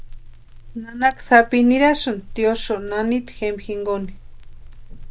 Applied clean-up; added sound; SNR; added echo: none; Crackle; 15 dB; none.